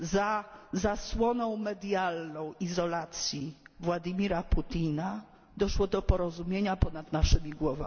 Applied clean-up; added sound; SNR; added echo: none; none; none; none.